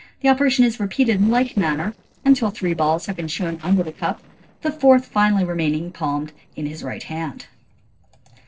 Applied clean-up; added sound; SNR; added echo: neural separator model SepFormer DNS4.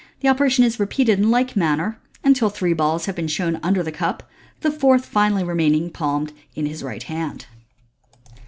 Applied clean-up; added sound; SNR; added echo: none; none; none; none.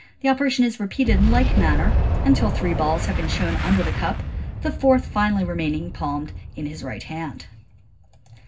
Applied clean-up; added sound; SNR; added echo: none; Boom; 0 dB; reverberation time 0.4 s.